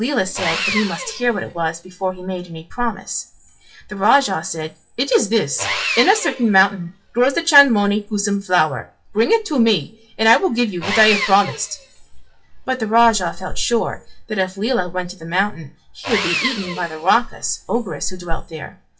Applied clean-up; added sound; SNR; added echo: classical method WPE with log-MMSE.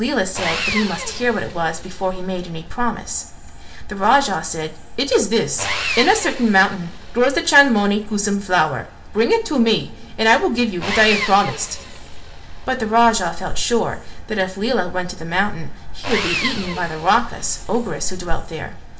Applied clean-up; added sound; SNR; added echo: none; Sawing; 12 dB; reverberation time 0.9 s.